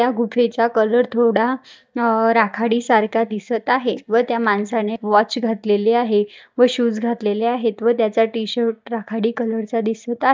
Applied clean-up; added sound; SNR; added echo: neural mask model DeepFilterNet 3.